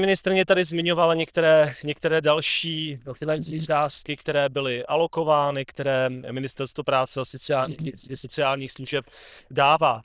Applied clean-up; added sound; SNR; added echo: neural diffusion model UNIVERSE++.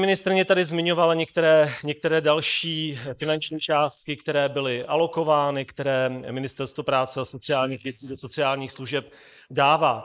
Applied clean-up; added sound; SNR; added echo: neural mask model Resemble Enhance denoiser.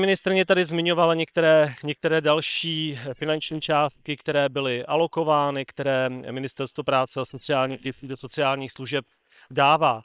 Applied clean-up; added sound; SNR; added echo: neural separator model SepFormer WHAM!.